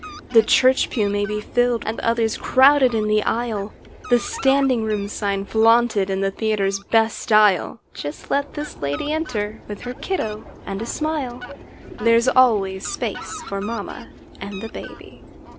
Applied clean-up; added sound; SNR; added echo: none; Fowl; 17 dB; none.